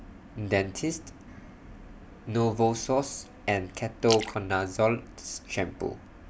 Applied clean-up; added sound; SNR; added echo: none; Splash, splatter; 11 dB; none.